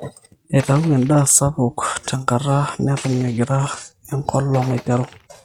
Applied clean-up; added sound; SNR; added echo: neural mask model RNNoise.